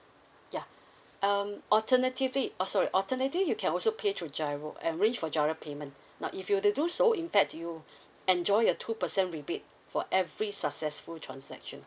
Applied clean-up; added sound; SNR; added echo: none; none; none; none.